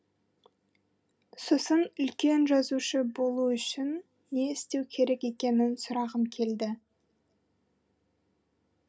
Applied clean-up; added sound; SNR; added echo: none; none; none; reverberation time 0.3 s.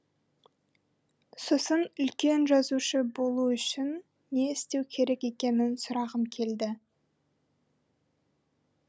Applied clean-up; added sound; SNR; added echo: none; none; none; none.